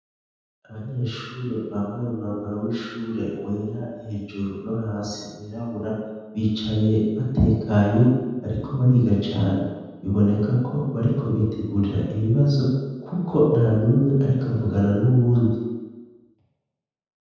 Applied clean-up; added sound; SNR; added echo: none; none; none; reverberation time 1.2 s.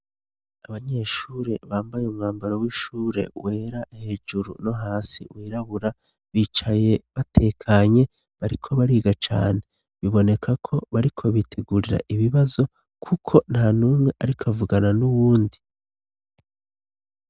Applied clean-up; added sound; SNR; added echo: none; none; none; none.